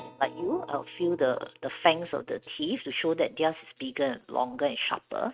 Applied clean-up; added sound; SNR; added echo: neural mask model RNNoise.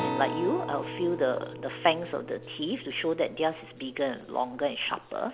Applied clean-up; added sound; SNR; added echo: none; Acoustic guitar; 9 dB; none.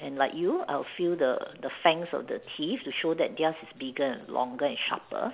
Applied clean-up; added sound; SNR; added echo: none; none; none; none.